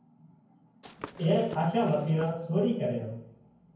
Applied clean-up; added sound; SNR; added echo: none; Walk, footsteps / Run; 16 dB; reverberation time 0.9 s.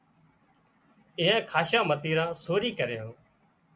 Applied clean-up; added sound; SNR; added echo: none; none; none; none.